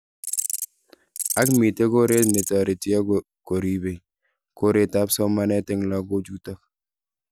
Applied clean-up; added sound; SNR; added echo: none; Insect; 7 dB; none.